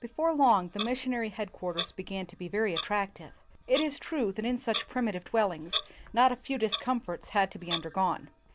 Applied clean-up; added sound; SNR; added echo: none; Clock; 11 dB; none.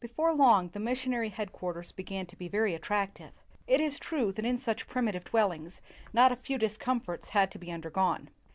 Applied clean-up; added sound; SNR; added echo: none; none; none; none.